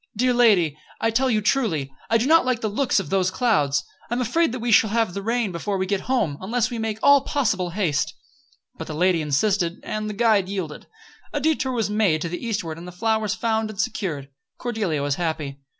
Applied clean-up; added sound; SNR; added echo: none; none; none; none.